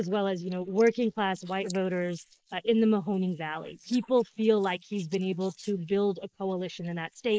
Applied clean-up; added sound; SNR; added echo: neural mask model Resemble Enhance denoiser.